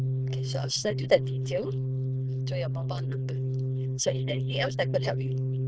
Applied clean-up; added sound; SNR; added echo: neural diffusion model UNIVERSE++.